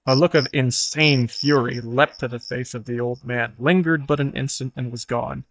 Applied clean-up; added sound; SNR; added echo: neural mask model DeepFilterNet 3.